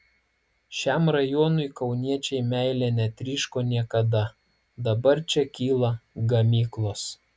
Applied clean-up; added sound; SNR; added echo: none; none; none; none.